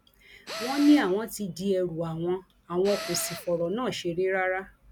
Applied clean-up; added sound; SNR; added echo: none; Tools; 13 dB; none.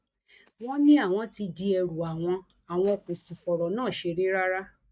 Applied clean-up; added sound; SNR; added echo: neural mask model DeepFilterNet 3.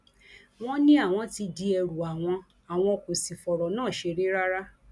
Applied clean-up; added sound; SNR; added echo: none; none; none; none.